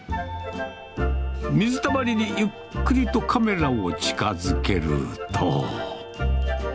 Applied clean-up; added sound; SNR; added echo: none; none; none; none.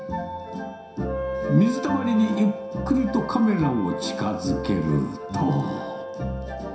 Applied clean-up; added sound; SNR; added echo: none; Wind instrument, woodwind instrument; 10 dB; reverberation time 0.7 s.